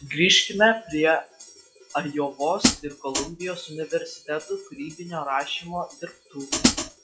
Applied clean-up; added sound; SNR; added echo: classical method WPE with log-MMSE.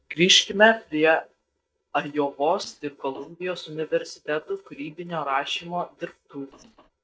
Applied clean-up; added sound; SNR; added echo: neural mask model DeepFilterNet 3.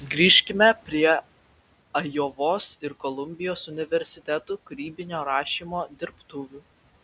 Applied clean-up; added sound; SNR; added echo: none; none; none; none.